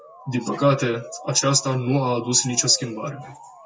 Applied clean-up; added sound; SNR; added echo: none; Motor vehicle (road) / Siren; 18 dB; none.